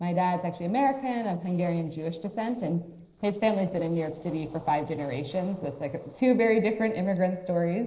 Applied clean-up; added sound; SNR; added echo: neural separator model SepFormer DNS4.